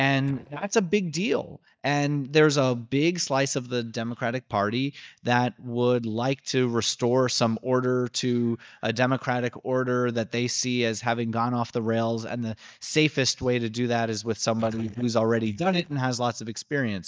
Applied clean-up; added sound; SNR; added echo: neural mask model DeepFilterNet 3.